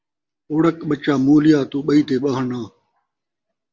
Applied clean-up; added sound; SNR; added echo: none; none; none; none.